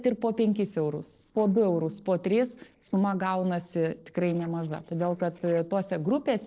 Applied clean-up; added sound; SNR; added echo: neural separator model SepFormer DNS4.